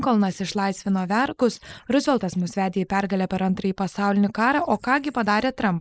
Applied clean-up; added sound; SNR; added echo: neural mask model Resemble Enhance denoiser.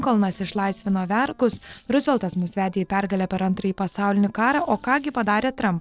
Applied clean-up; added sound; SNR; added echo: neural separator model SepFormer DNS4.